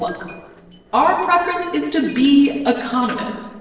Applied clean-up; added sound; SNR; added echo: neural separator model SepFormer DNS4.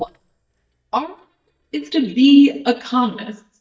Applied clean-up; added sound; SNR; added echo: neural mask model DeepFilterNet 3.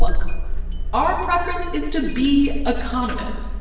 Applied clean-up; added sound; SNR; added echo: none; Engine starting; -3 dB; reverberation time 1.2 s.